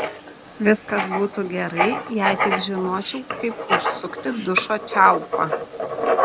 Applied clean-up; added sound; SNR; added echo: none; Writing; 2 dB; none.